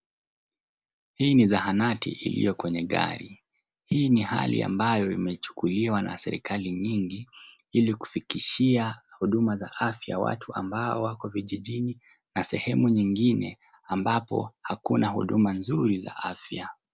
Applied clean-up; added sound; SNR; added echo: none; none; none; none.